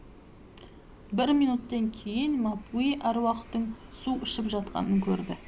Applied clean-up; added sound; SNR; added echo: none; Train; 18 dB; none.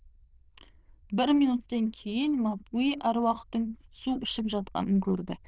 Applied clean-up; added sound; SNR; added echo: neural diffusion model UNIVERSE++.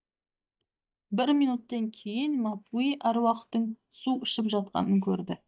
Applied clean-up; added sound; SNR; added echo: neural mask model DeepFilterNet 3.